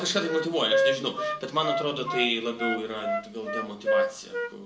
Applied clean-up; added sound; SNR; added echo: none; Wind instrument, woodwind instrument; -1 dB; reverberation time 0.2 s.